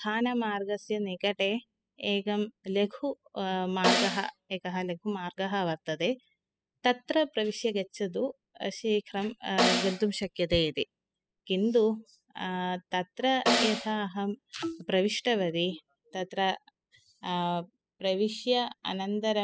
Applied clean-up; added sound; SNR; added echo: classical method spectral subtraction.